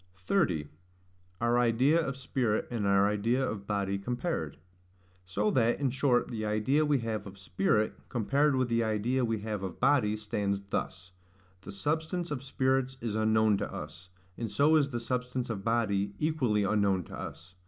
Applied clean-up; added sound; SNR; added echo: none; none; none; none.